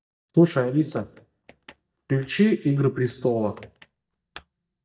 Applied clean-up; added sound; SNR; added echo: neural mask model DeepFilterNet 3.